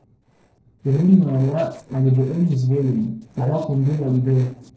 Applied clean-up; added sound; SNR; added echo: neural separator model SepFormer DNS4.